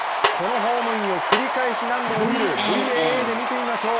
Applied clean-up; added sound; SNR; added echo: none; Snare drum; 7 dB; none.